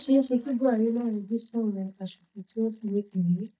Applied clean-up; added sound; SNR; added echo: neural mask model DeepFilterNet 3.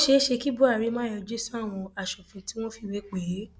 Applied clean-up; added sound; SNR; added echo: none; none; none; none.